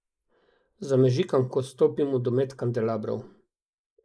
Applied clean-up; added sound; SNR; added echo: neural mask model Resemble Enhance denoiser.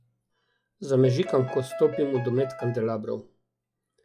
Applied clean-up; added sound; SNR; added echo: classical method log-MMSE.